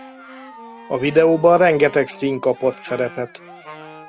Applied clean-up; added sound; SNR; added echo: none; Cheering + Wind instrument, woodwind instrument; 19 dB; none.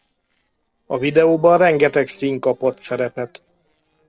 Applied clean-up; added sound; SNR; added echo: neural separator model SepFormer DNS4.